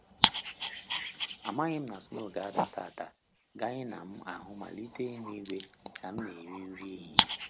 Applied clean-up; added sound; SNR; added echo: none; Dog; -4 dB; none.